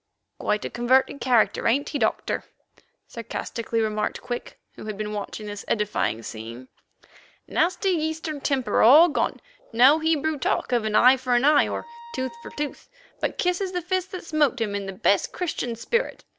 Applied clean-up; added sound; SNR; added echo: none; Wind instrument, woodwind instrument; 17 dB; none.